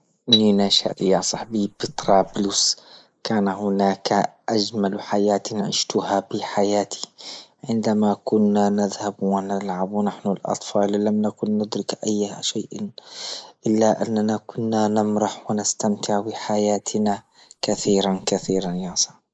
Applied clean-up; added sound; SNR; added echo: neural mask model Resemble Enhance denoiser.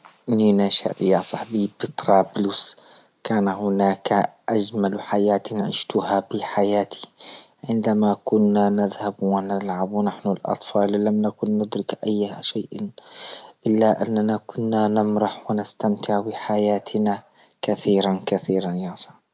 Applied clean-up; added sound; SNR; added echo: none; none; none; none.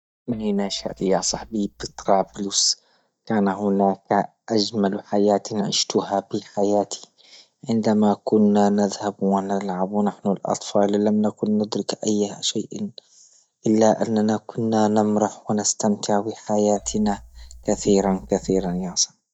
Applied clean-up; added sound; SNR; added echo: neural mask model DeepFilterNet 3.